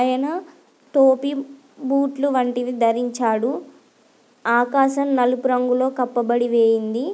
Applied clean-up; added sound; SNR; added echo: none; none; none; none.